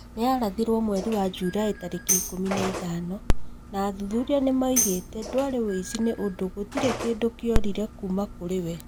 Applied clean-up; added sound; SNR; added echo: none; Tambourine + Telephone; 2 dB; none.